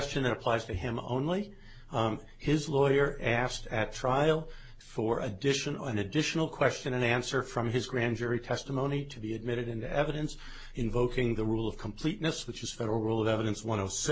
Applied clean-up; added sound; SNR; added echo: none; none; none; none.